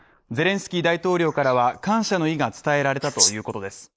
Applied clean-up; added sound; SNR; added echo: neural mask model Resemble Enhance denoiser.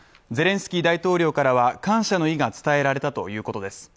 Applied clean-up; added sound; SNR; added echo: none; none; none; none.